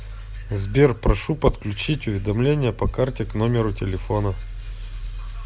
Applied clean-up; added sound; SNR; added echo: none; none; none; none.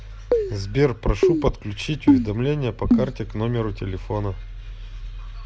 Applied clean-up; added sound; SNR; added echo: none; Keyboard (musical); -3 dB; none.